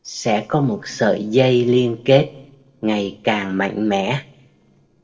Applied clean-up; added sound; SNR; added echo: neural separator model SepFormer DNS4.